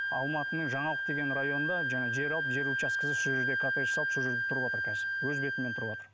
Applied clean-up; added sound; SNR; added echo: none; Wind instrument, woodwind instrument; -4 dB; none.